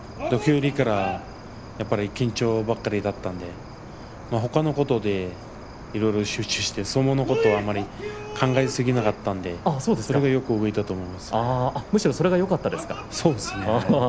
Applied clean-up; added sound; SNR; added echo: none; Cricket; 16 dB; none.